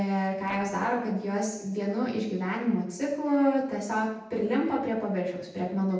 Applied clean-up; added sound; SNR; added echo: neural separator model SepFormer DNS4.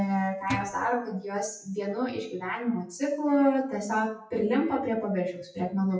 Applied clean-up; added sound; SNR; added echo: classical method WPE with log-MMSE.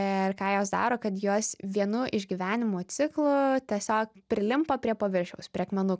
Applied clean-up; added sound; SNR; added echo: none; none; none; none.